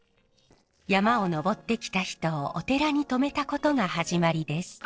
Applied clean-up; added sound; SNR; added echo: neural separator model SepFormer DNS4.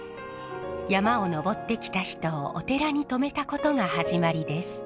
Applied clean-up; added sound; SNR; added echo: none; none; none; none.